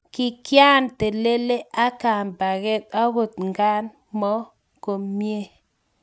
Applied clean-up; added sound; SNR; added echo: none; none; none; none.